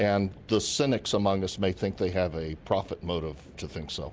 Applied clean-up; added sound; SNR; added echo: none; none; none; none.